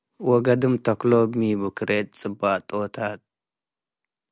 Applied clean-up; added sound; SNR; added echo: none; none; none; none.